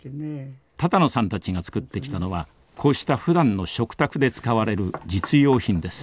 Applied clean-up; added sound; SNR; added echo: none; none; none; none.